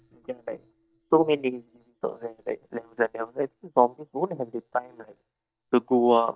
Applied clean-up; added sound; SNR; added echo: neural mask model DeepFilterNet 3.